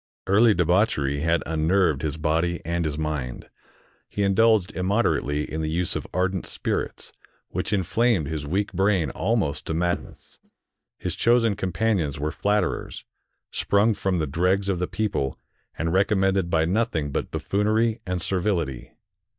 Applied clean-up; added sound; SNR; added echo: neural mask model DeepFilterNet 3.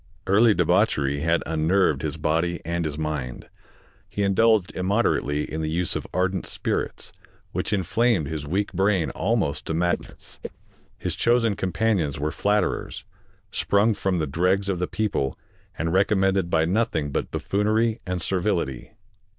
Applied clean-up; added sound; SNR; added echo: neural diffusion model UNIVERSE++.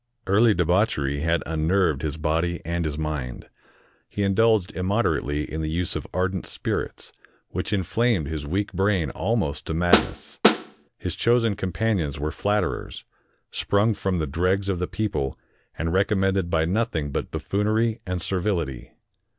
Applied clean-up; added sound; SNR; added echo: none; Snare drum; -3 dB; none.